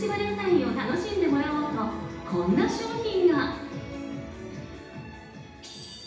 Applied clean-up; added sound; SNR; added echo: none; none; none; reverberation time 0.9 s.